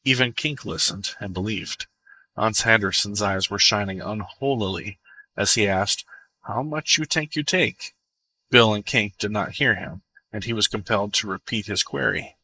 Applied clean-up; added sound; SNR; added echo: neural mask model Resemble Enhance denoiser.